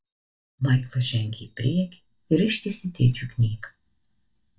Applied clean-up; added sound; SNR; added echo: neural mask model DeepFilterNet 3.